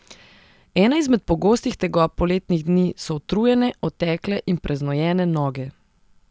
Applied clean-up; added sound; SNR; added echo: none; none; none; none.